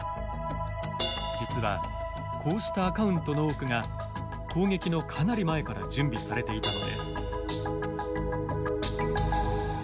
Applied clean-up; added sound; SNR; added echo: none; Crash cymbal; 14 dB; none.